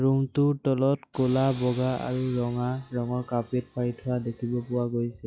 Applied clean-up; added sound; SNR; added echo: classical method log-MMSE.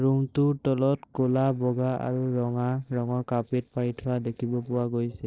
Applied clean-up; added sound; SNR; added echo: neural separator model SepFormer DNS4.